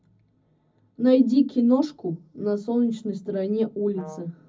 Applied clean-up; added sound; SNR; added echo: none; Brass instrument; 18 dB; reverberation time 0.4 s.